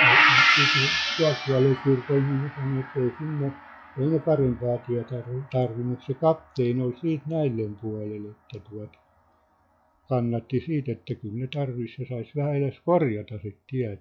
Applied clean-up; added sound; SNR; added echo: classical method log-MMSE.